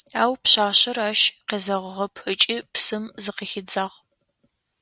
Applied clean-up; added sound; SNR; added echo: none; none; none; none.